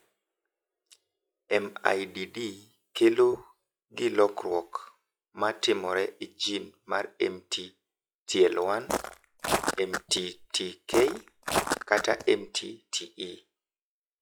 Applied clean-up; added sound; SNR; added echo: classical method log-MMSE.